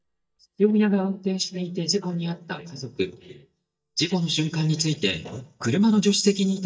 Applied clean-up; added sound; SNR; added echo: neural mask model DeepFilterNet 3.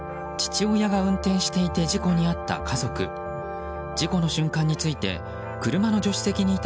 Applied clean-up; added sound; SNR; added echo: none; none; none; none.